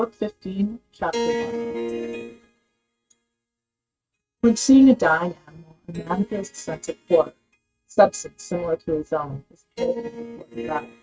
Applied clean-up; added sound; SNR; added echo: neural mask model RNNoise.